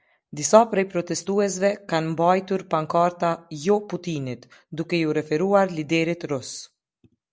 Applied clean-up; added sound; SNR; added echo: none; none; none; none.